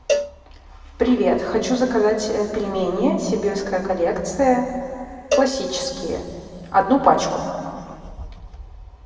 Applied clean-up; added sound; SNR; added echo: none; Cowbell; 8 dB; reverberation time 2.3 s.